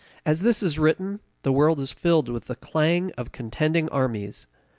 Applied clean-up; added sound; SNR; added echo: none; none; none; none.